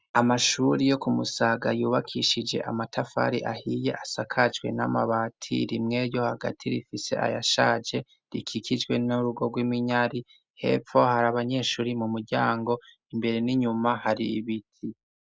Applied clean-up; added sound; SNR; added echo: none; none; none; none.